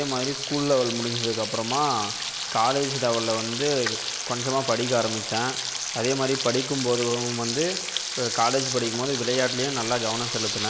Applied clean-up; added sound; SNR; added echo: none; Frying (food); 4 dB; none.